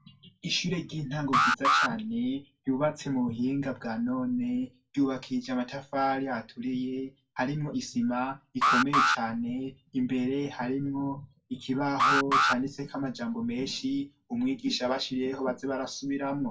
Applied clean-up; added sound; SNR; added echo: none; Alarm; -3 dB; reverberation time 0.2 s.